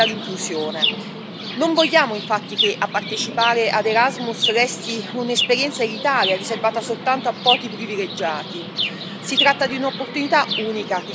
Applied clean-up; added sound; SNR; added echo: none; Chirp, tweet; 5 dB; none.